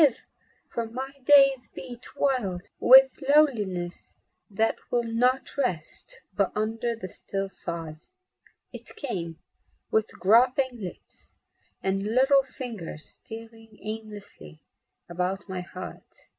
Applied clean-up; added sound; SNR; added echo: none; none; none; none.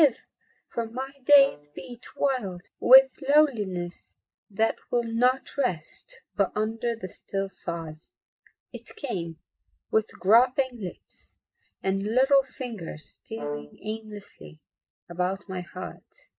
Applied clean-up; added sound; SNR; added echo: neural mask model DeepFilterNet 3.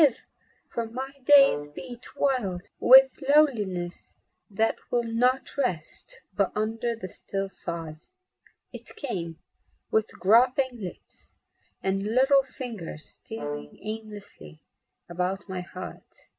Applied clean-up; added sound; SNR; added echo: none; Brass instrument; 12 dB; none.